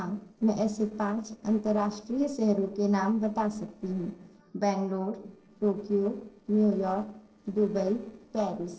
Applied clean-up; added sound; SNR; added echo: neural separator model SepFormer DNS4.